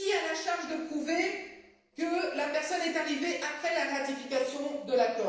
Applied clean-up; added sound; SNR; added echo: neural separator model SepFormer DNS4.